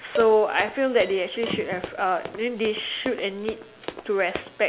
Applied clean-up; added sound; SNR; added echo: none; Dishes, pots, and pans + Run; 12 dB; none.